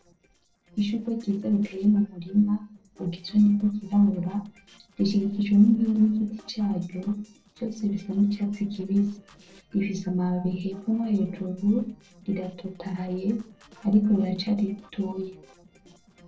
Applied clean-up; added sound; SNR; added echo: neural separator model SepFormer DNS4.